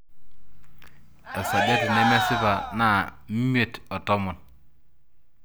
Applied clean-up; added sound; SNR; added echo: none; Cheering; -2 dB; none.